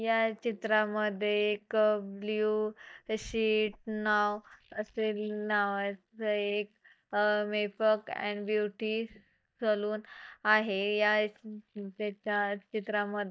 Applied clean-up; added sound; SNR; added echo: neural mask model DeepFilterNet 3.